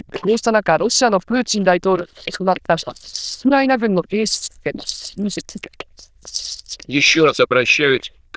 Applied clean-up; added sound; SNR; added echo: neural diffusion model UNIVERSE++.